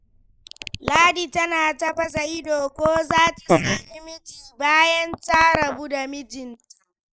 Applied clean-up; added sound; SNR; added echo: neural mask model Resemble Enhance denoiser.